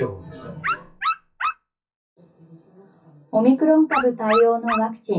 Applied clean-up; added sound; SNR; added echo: classical method WPE with log-MMSE.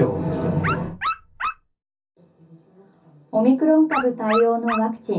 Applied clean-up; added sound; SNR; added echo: none; Dog; 7 dB; reverberation time 0.3 s.